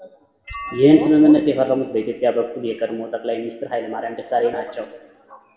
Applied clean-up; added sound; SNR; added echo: none; Bell; 19 dB; reverberation time 1.0 s.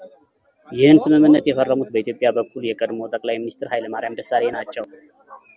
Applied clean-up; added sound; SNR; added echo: none; none; none; none.